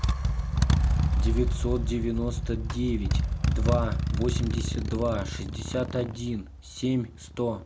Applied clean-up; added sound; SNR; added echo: none; Motorcycle; -4 dB; none.